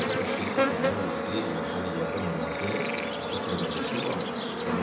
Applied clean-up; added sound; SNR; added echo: none; Bird / Insect; -4 dB; reverberation time 0.7 s.